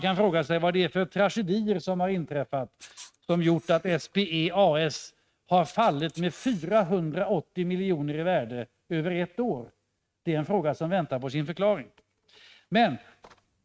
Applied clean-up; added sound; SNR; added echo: neural mask model RNNoise.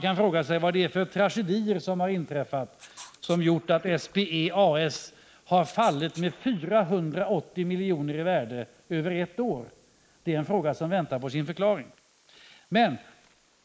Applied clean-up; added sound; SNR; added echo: neural mask model Resemble Enhance denoiser.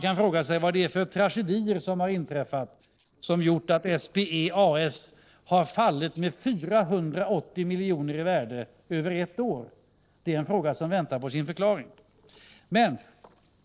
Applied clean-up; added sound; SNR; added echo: neural separator model SepFormer DNS4.